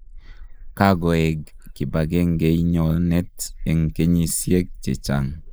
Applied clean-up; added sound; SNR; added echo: neural mask model Resemble Enhance denoiser.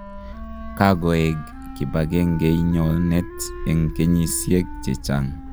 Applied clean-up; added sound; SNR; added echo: none; Wind instrument, woodwind instrument + Gull, seagull; 12 dB; none.